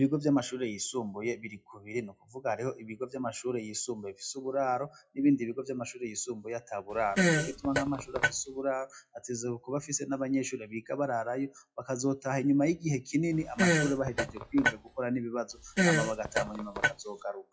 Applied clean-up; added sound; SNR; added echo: classical method WPE with log-MMSE.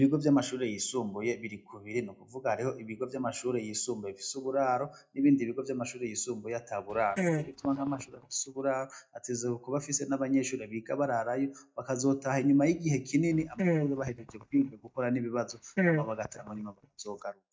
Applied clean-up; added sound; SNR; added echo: neural mask model DeepFilterNet 3.